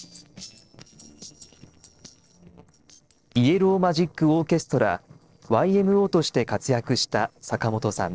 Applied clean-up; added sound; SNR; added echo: neural separator model SepFormer DNS4.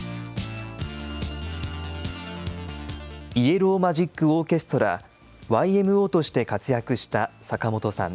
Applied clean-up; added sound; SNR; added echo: none; none; none; none.